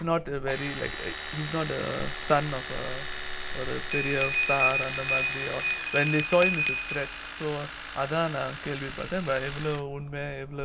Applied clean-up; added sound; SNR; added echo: none; Domestic sounds, home sounds + Bell; 1 dB; none.